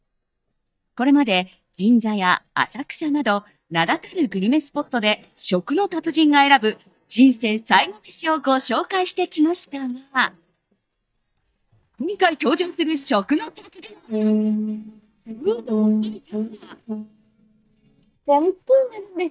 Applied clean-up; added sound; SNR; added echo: neural mask model DeepFilterNet 3.